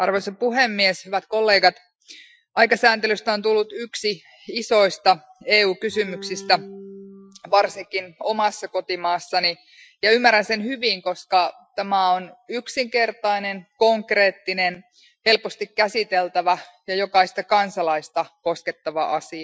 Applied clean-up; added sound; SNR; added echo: classical method Wiener filter.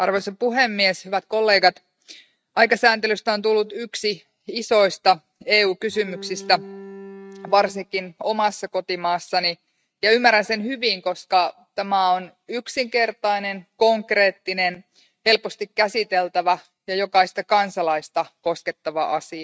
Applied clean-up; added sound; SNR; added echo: neural mask model RNNoise.